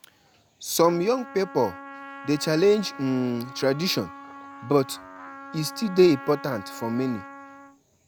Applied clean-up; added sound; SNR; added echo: none; Trumpet; 16 dB; none.